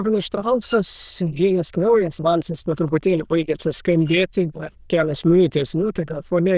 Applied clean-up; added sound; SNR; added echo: neural diffusion model UNIVERSE++.